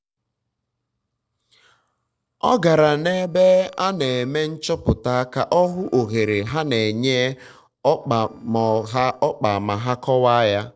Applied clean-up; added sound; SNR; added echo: neural separator model SepFormer DNS4.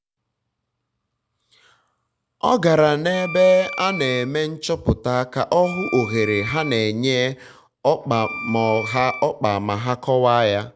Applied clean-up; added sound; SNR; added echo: none; Wind instrument, woodwind instrument; 10 dB; none.